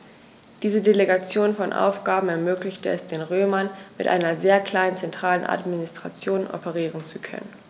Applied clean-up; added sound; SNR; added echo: none; none; none; none.